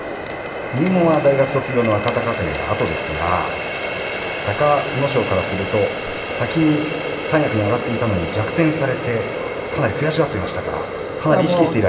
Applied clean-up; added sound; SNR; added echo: none; Water tap, faucet; 6 dB; reverberation time 1.3 s.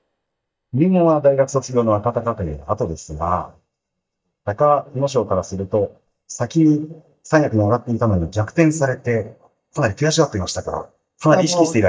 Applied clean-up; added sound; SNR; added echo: neural mask model DeepFilterNet 3.